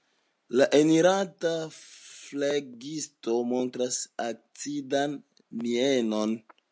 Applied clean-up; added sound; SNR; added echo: none; none; none; none.